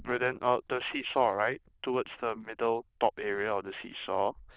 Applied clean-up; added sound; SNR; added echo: neural diffusion model UNIVERSE++.